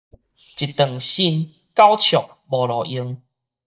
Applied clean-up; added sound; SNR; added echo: neural mask model DeepFilterNet 3.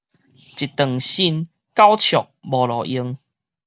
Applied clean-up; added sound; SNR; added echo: none; none; none; none.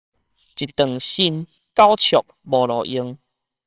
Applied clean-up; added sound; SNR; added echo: neural separator model SepFormer WHAMR!.